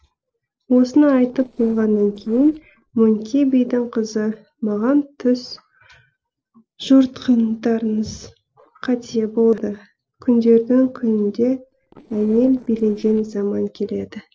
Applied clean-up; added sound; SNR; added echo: neural separator model SepFormer DNS4.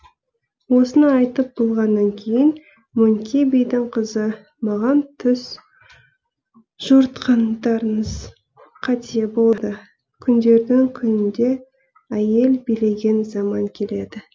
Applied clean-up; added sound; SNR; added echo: none; none; none; none.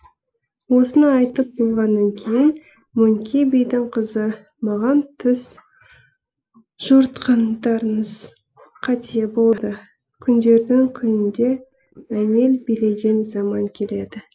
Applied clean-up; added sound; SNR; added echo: neural mask model Resemble Enhance denoiser.